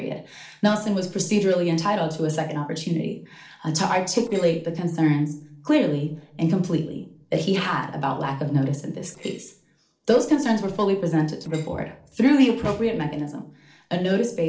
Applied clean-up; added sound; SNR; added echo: neural separator model SepFormer DNS4.